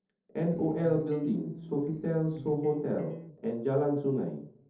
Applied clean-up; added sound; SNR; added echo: neural separator model SepFormer DNS4.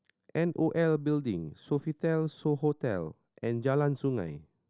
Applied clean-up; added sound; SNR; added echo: none; none; none; none.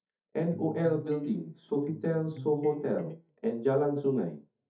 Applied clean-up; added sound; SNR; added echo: neural mask model DeepFilterNet 3.